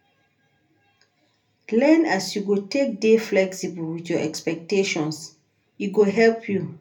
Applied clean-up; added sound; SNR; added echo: none; none; none; reverberation time 0.3 s.